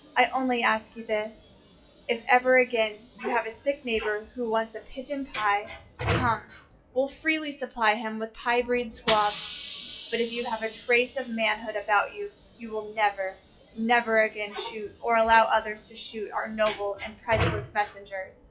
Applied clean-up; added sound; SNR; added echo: classical method WPE with log-MMSE.